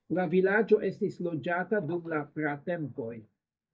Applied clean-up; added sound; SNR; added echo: neural mask model DeepFilterNet 3.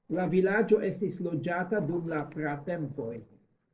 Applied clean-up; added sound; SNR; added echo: neural separator model SepFormer DNS4.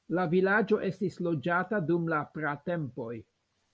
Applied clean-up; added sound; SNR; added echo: none; none; none; none.